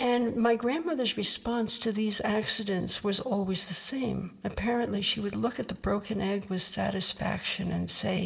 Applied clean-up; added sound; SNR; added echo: none; none; none; reverberation time 1.1 s.